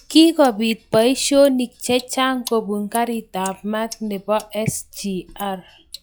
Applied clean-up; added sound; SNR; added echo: classical method log-MMSE.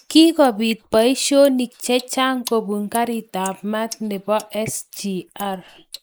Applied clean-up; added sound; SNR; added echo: neural mask model Resemble Enhance denoiser.